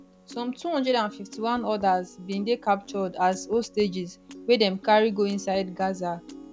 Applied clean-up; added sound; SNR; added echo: none; Piano; 19 dB; none.